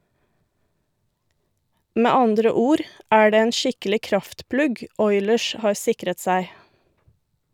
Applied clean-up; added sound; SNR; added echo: none; none; none; none.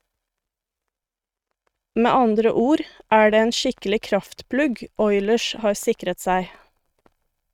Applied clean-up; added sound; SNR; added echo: neural mask model RNNoise.